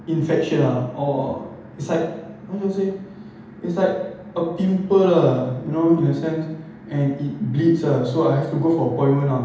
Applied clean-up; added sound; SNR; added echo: none; none; none; reverberation time 0.8 s.